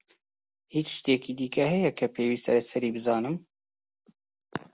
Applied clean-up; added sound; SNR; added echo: none; none; none; none.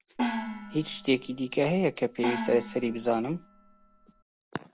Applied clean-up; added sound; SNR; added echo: none; Gong; 6 dB; none.